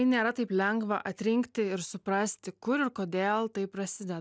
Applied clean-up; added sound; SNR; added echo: none; none; none; none.